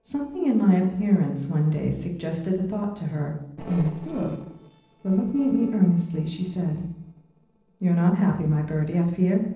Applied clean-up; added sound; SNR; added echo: neural separator model SepFormer DNS4.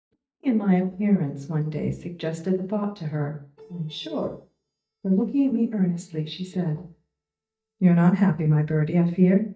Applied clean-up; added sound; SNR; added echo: neural mask model DeepFilterNet 3.